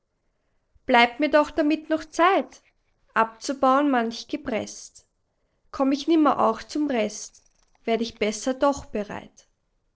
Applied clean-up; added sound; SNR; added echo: neural separator model SepFormer DNS4.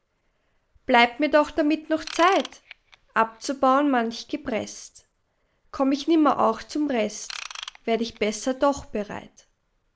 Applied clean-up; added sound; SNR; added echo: none; Ratchet, pawl / Tools; 16 dB; none.